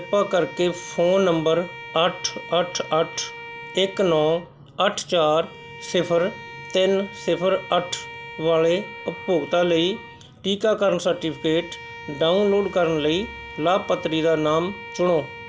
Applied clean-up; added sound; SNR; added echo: none; Bowed string instrument; 16 dB; none.